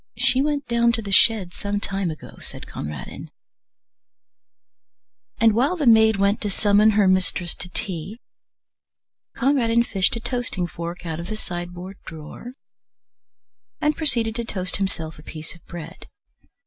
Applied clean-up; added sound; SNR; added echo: none; none; none; none.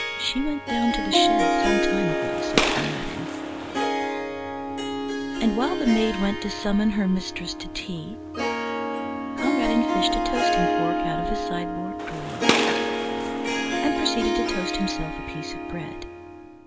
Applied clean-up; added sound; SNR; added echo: none; Gunshot, gunfire + Harp; -3 dB; none.